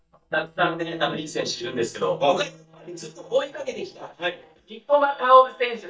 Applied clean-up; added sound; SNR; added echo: neural mask model DeepFilterNet 3.